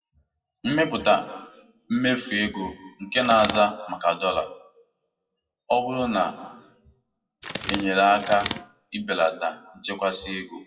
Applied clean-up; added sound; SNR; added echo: classical method WPE with log-MMSE.